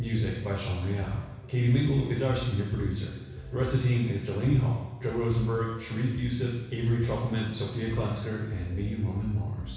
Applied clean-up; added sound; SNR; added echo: none; none; none; reverberation time 1.1 s.